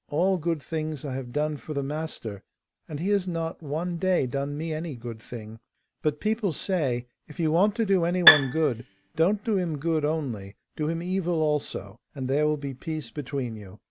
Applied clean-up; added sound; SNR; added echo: none; Bowed string instrument; -4 dB; none.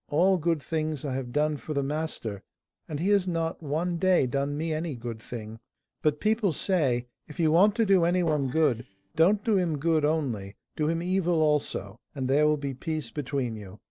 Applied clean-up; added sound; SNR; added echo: neural separator model SepFormer DNS4.